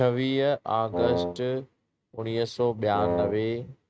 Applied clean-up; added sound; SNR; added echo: neural mask model RNNoise.